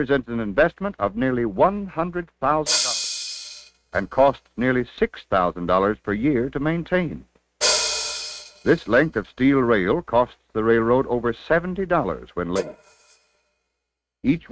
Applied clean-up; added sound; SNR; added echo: neural mask model RNNoise.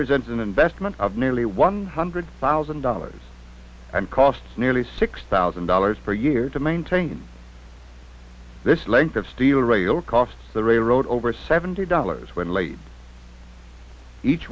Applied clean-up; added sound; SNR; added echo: none; none; none; none.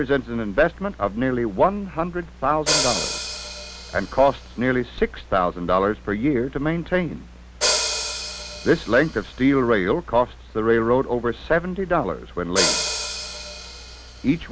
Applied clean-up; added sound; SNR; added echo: none; Hi-hat; 8 dB; none.